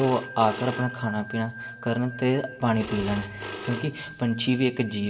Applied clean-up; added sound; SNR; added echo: none; Telephone; 12 dB; reverberation time 1.5 s.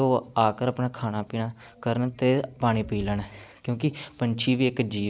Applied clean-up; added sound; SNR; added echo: none; none; none; none.